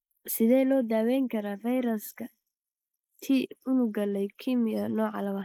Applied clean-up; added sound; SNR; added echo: neural mask model Resemble Enhance denoiser.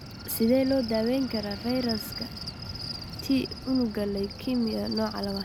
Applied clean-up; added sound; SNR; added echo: none; Fixed-wing aircraft, airplane + Cricket; 9 dB; none.